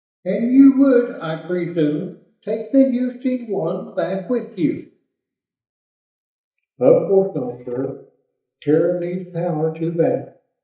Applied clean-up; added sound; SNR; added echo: neural mask model DeepFilterNet 3.